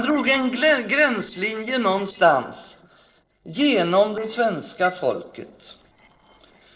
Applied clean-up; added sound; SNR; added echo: neural separator model SepFormer DNS4.